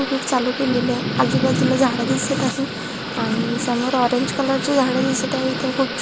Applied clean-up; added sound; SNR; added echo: none; Thunder / Rain; 3 dB; none.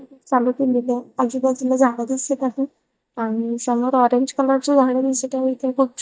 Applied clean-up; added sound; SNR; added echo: neural mask model DeepFilterNet 3.